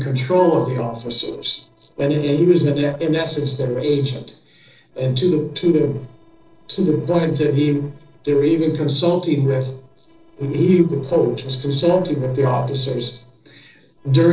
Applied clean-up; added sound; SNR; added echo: neural separator model SepFormer DNS4.